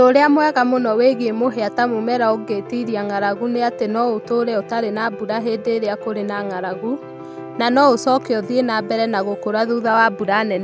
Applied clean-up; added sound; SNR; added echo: none; Piano; 14 dB; none.